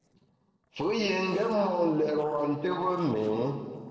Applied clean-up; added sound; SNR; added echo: neural separator model SepFormer DNS4.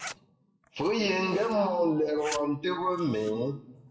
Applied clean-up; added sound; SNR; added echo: classical method WPE with log-MMSE.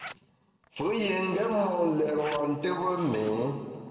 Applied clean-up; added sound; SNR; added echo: none; Zipper (clothing); 18 dB; reverberation time 1.9 s.